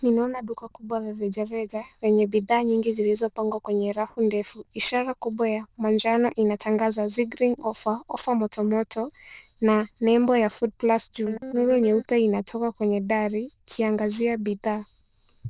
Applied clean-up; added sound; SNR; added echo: neural diffusion model UNIVERSE++.